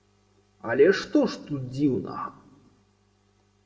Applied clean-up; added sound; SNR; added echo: none; none; none; reverberation time 0.6 s.